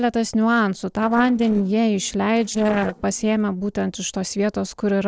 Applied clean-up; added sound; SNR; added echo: neural separator model SepFormer DNS4.